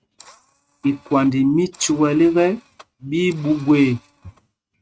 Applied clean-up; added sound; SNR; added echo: neural mask model RNNoise.